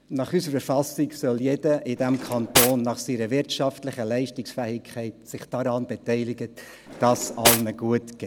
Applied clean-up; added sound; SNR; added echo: none; Cutlery, silverware; 0 dB; none.